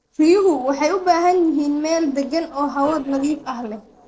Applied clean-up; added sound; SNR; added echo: neural separator model SepFormer DNS4.